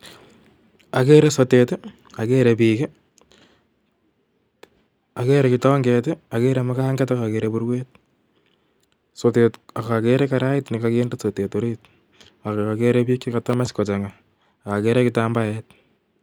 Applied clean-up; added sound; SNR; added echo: none; none; none; none.